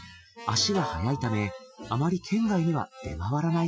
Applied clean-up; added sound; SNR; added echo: classical method Wiener filter.